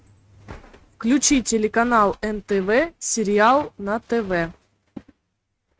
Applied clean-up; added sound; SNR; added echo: neural mask model RNNoise.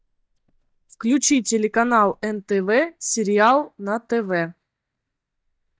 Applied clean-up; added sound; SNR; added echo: neural mask model DeepFilterNet 3.